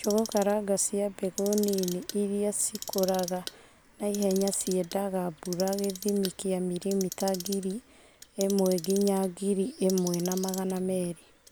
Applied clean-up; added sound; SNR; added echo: none; Clock; 14 dB; none.